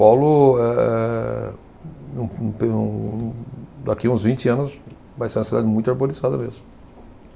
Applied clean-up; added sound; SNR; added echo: none; none; none; none.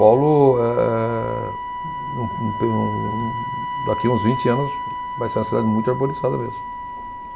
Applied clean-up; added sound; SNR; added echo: none; Wind instrument, woodwind instrument; 7 dB; none.